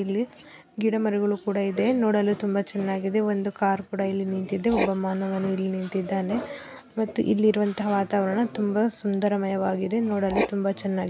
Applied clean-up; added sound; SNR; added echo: none; Writing; 14 dB; none.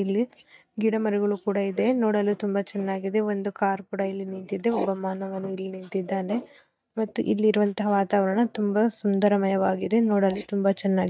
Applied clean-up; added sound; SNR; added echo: neural mask model DeepFilterNet 3.